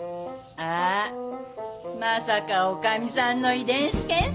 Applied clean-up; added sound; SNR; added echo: none; Frog; 14 dB; none.